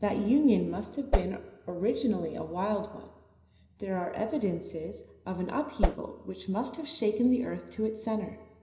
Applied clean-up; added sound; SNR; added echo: none; Whoosh, swoosh, swish; -3 dB; reverberation time 0.9 s.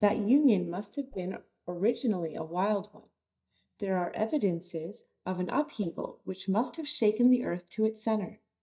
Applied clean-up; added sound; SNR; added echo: neural mask model DeepFilterNet 3.